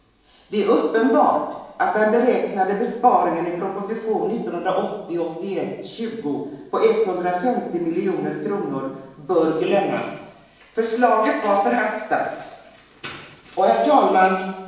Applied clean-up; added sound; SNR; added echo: none; none; none; reverberation time 0.9 s.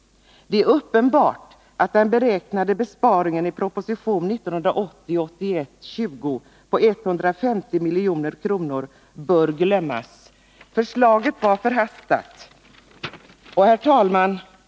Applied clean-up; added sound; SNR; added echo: none; none; none; none.